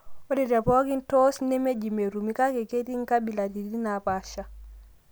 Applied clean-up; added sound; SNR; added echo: none; none; none; none.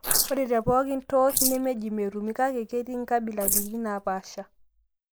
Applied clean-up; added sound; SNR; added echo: neural mask model Resemble Enhance denoiser.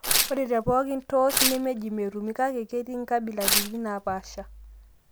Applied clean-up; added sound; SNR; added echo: none; Tearing; 1 dB; none.